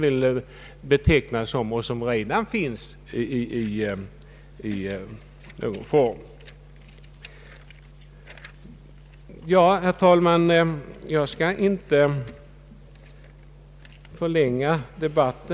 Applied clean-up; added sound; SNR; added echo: none; none; none; none.